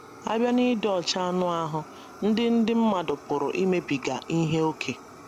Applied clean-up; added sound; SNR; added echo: none; Fire; 19 dB; none.